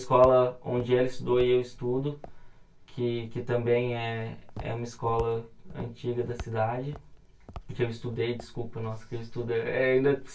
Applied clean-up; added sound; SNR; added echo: none; Walk, footsteps; 20 dB; reverberation time 0.2 s.